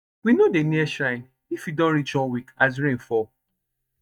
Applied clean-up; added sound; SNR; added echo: neural mask model DeepFilterNet 3.